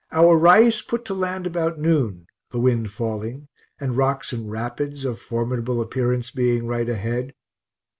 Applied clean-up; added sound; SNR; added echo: none; none; none; none.